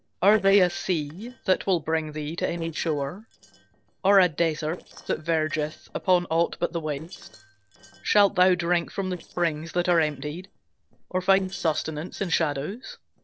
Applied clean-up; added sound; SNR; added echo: neural separator model SepFormer DNS4.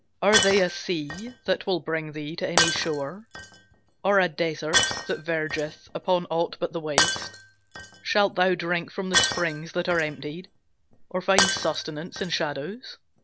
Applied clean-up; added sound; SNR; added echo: none; Shatter; 3 dB; none.